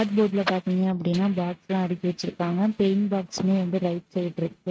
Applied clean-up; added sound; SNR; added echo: neural mask model RNNoise.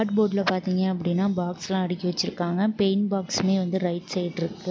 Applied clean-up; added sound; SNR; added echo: none; none; none; none.